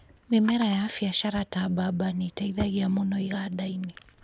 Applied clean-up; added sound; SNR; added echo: none; Drawer open or close; 18 dB; none.